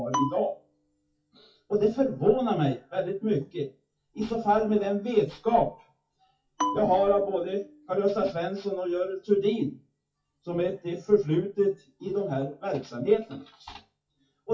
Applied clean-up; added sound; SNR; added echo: classical method WPE with log-MMSE.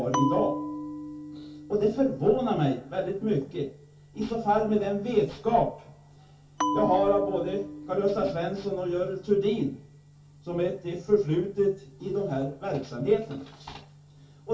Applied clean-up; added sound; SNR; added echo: none; Bell; 7 dB; reverberation time 0.2 s.